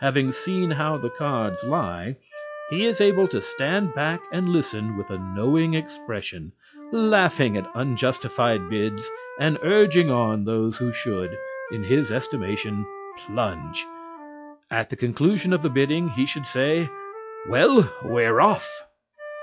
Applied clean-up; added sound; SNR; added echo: classical method log-MMSE.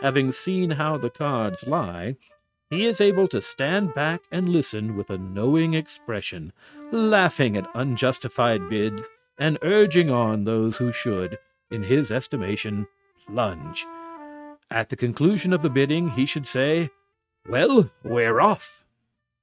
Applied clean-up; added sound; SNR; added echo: neural mask model RNNoise.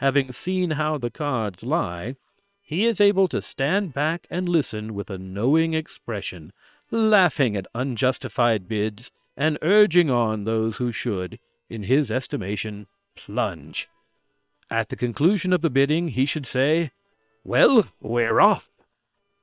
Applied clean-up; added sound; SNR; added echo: neural separator model SepFormer WHAM!.